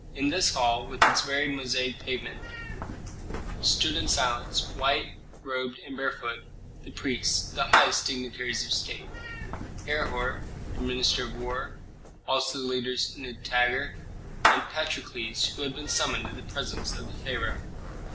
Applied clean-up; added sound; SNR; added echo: none; Meow / Clapping; 3 dB; none.